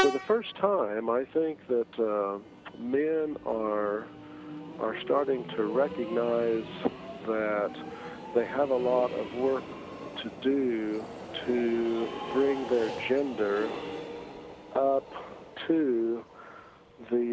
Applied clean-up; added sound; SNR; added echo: none; Train; 10 dB; none.